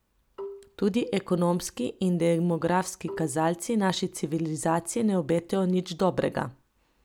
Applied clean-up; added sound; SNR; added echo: none; Marimba, xylophone; 15 dB; none.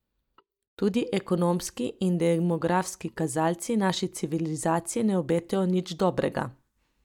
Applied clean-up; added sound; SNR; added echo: neural mask model DeepFilterNet 3.